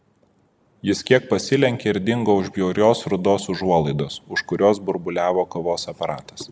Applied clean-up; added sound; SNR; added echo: none; none; none; none.